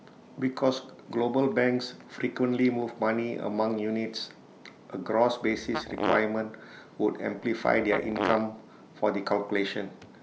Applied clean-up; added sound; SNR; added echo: none; Fart; 5 dB; none.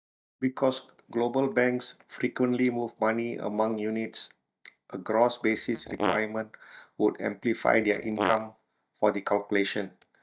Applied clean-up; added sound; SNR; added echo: neural mask model DeepFilterNet 3.